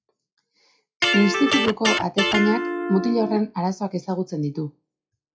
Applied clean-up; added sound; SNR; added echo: classical method WPE with log-MMSE.